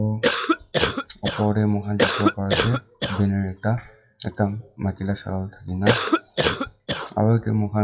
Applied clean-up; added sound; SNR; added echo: classical method WPE with log-MMSE.